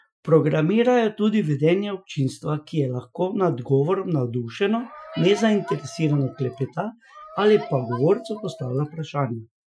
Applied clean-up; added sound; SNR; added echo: classical method Wiener filter.